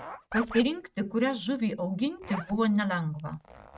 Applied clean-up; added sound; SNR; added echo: neural mask model RNNoise.